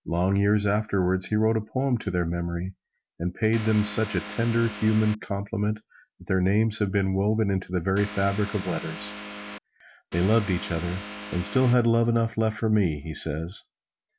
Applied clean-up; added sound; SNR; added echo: none; Vehicle; 12 dB; none.